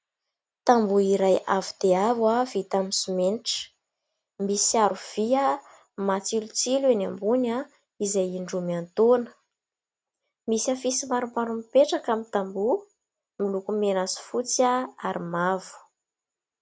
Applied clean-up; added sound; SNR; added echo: none; none; none; none.